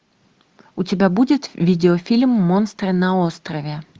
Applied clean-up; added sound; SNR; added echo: none; none; none; none.